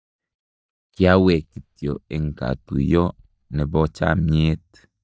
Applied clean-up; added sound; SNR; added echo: neural mask model DeepFilterNet 3.